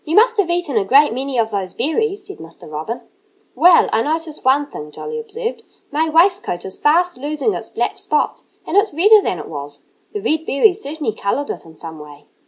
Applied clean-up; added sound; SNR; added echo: none; none; none; none.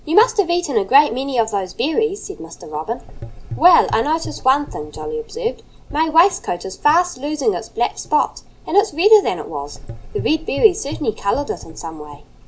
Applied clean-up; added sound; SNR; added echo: none; Gurgling / Engine; 16 dB; none.